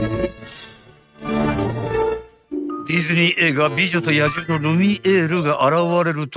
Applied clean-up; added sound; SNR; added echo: neural mask model RNNoise.